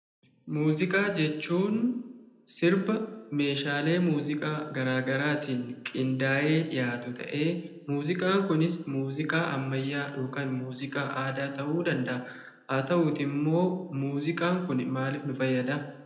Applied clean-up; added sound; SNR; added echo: none; none; none; reverberation time 0.7 s.